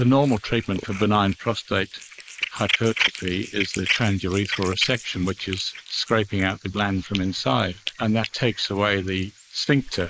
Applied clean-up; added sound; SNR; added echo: neural mask model Resemble Enhance denoiser.